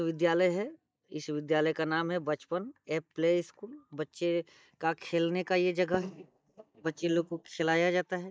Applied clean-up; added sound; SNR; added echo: neural mask model DeepFilterNet 3.